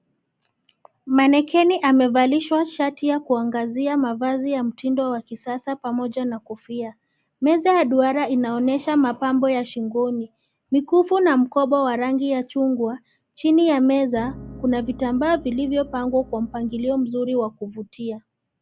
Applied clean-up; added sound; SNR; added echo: none; Piano; 18 dB; none.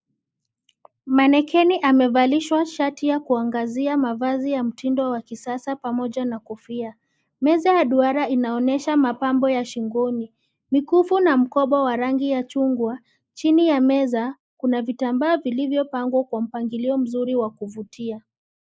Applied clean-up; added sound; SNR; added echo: neural mask model Resemble Enhance denoiser.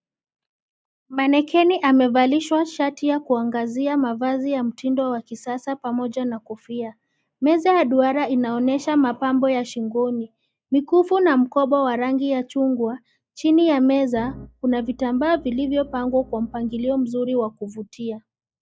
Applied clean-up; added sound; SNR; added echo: neural mask model DeepFilterNet 3.